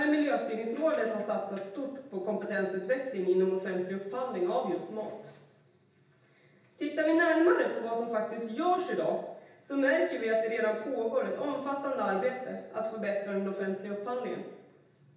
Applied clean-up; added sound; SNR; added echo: none; none; none; reverberation time 0.9 s.